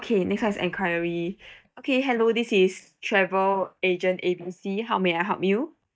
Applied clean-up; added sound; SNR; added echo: neural mask model DeepFilterNet 3.